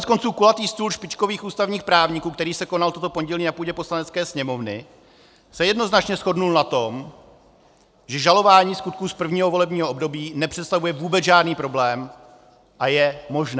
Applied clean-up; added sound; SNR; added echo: none; none; none; none.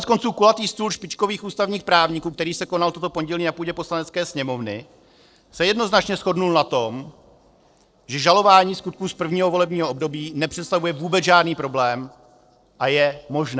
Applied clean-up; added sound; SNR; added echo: neural separator model SepFormer DNS4.